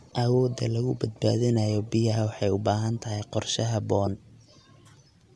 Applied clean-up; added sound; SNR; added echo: none; none; none; none.